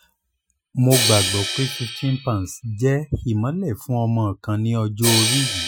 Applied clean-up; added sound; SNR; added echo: classical method Wiener filter.